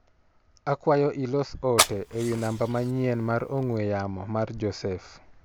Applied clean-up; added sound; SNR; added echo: none; Fire; 3 dB; none.